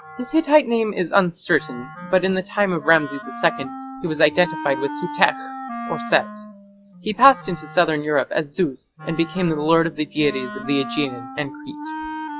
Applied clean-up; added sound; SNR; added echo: classical method log-MMSE.